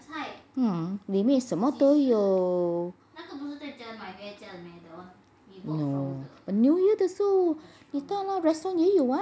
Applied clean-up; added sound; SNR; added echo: none; none; none; none.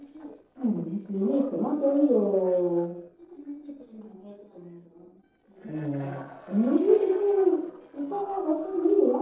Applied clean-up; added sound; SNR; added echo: neural separator model SepFormer DNS4.